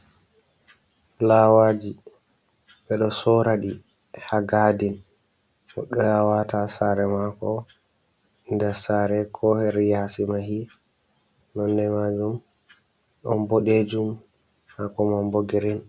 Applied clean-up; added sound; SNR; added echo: none; none; none; none.